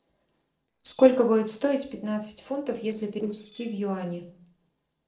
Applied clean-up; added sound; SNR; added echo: neural separator model SepFormer DNS4.